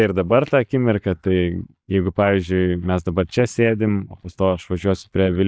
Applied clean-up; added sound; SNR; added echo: neural mask model DeepFilterNet 3.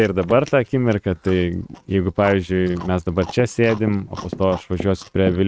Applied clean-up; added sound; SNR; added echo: neural mask model RNNoise.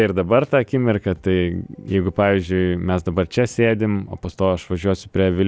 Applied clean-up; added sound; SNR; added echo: none; none; none; none.